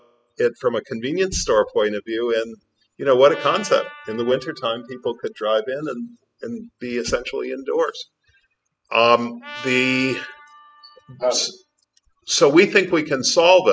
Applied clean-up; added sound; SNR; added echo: classical method spectral subtraction.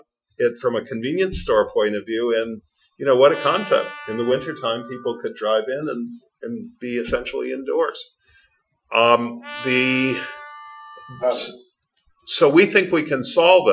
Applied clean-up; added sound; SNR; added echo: classical method Wiener filter.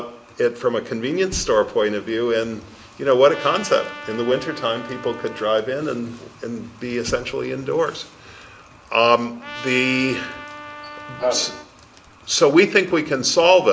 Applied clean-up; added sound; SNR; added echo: none; Trumpet; 15 dB; none.